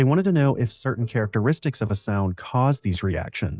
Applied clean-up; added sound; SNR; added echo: neural mask model DeepFilterNet 3.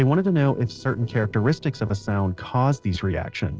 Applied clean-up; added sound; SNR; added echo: neural separator model SepFormer DNS4.